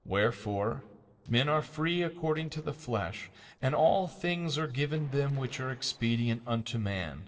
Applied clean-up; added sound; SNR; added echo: neural separator model SepFormer DNS4.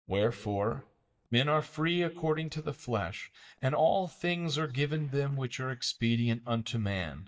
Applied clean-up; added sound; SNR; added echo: neural mask model DeepFilterNet 3.